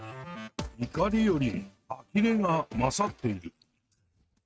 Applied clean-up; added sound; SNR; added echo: neural mask model RNNoise.